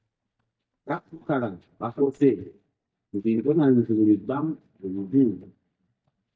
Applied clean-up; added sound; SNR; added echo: neural mask model DeepFilterNet 3.